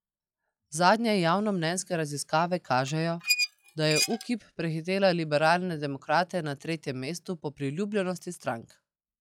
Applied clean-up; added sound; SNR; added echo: classical method log-MMSE.